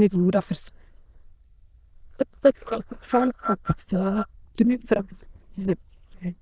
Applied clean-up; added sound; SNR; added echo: neural diffusion model UNIVERSE++.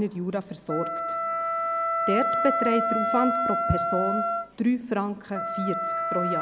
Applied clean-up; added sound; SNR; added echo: none; Wind instrument, woodwind instrument; -1 dB; none.